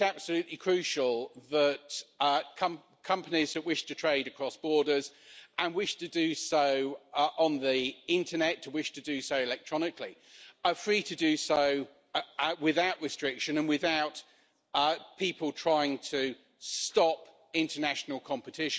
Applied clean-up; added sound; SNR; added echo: none; none; none; none.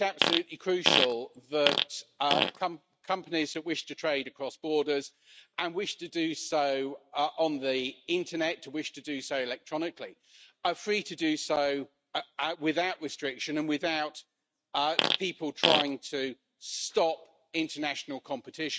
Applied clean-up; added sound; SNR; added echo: neural mask model RNNoise.